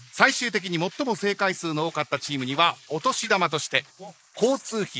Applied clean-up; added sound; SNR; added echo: neural mask model Resemble Enhance denoiser.